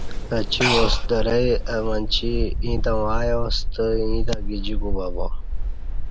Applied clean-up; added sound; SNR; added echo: none; Breathing + Mechanical fan; -3 dB; none.